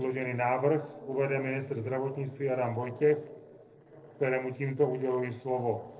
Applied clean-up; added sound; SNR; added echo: neural separator model SepFormer DNS4.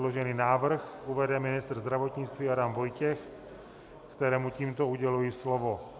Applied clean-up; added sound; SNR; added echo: none; none; none; none.